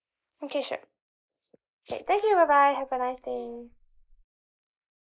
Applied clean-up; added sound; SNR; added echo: neural mask model Resemble Enhance denoiser.